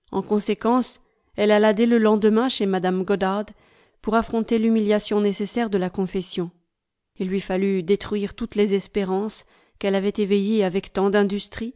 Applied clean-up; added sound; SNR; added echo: none; none; none; none.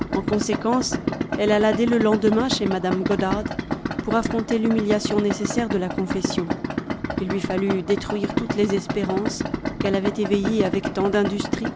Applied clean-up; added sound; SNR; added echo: none; Idling; 3 dB; none.